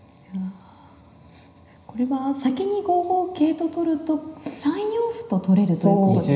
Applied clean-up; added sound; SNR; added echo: none; none; none; reverberation time 0.9 s.